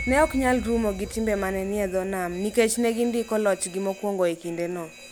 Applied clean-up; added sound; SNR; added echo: none; Alarm + Piano; 15 dB; none.